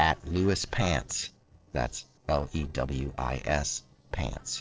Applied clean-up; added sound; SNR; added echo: neural separator model SepFormer DNS4.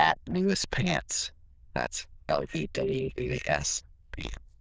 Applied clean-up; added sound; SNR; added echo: neural diffusion model UNIVERSE++.